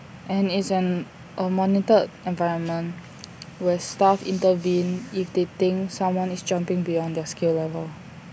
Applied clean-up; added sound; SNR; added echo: none; none; none; none.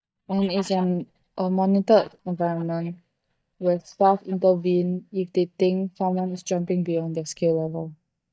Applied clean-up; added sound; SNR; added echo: neural mask model DeepFilterNet 3.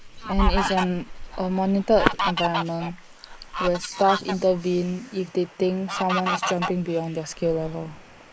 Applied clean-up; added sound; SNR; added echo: neural mask model Resemble Enhance denoiser.